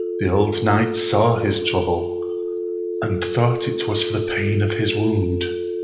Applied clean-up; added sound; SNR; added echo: none; Telephone; 4 dB; reverberation time 1.0 s.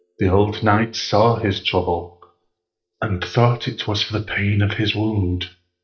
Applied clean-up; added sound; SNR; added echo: neural mask model DeepFilterNet 3.